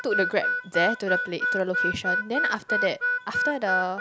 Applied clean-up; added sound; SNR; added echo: none; Harmonica; -1 dB; none.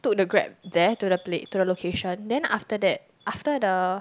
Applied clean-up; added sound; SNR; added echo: none; none; none; none.